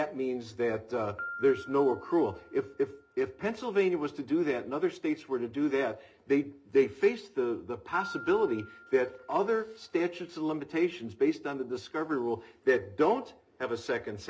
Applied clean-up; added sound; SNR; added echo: none; Piano; 20 dB; reverberation time 0.3 s.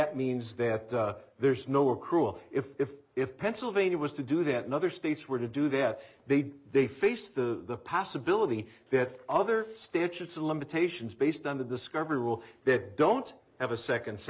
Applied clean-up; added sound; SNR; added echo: none; none; none; none.